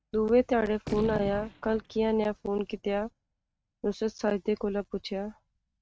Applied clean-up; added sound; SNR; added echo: neural mask model RNNoise.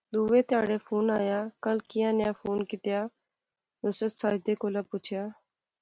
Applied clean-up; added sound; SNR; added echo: none; none; none; none.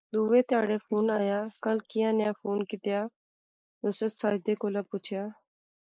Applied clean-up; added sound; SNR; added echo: neural mask model Resemble Enhance denoiser.